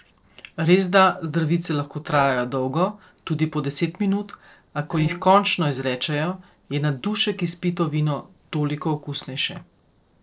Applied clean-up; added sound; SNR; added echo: neural separator model SepFormer DNS4.